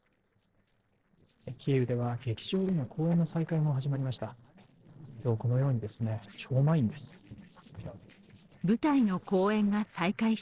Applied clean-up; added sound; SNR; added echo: neural separator model SepFormer DNS4.